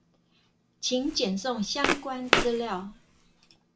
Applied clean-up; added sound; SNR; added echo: none; Walk, footsteps; -1 dB; none.